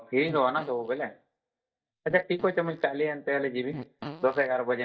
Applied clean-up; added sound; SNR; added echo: neural mask model DeepFilterNet 3.